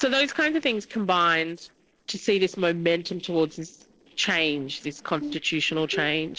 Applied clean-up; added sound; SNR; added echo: neural separator model SepFormer DNS4.